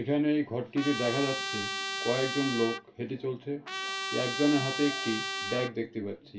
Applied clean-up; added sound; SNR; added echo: none; Trumpet; 4 dB; reverberation time 0.2 s.